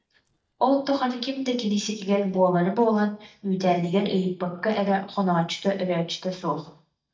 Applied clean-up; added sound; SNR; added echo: neural mask model DeepFilterNet 3.